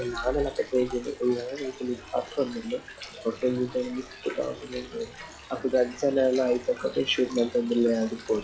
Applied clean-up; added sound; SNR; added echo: classical method log-MMSE.